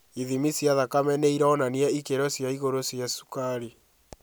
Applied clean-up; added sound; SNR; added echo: none; none; none; none.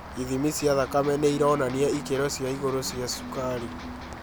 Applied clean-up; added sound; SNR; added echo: none; Rain + Electric guitar; 11 dB; none.